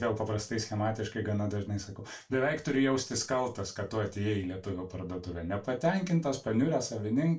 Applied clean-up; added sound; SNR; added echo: none; none; none; reverberation time 0.2 s.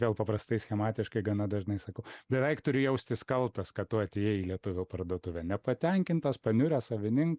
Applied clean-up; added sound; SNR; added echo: none; none; none; none.